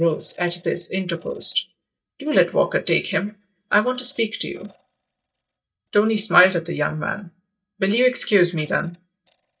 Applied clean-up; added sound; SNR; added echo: neural mask model DeepFilterNet 3.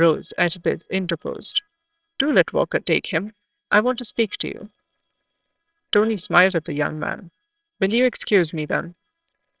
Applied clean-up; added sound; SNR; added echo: neural separator model SepFormer WHAMR!.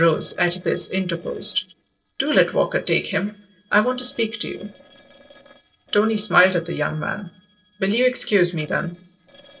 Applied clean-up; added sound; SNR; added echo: neural separator model SepFormer DNS4.